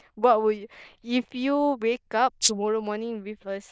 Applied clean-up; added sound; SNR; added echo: neural diffusion model UNIVERSE++.